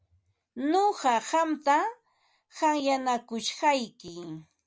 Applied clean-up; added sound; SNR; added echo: none; none; none; none.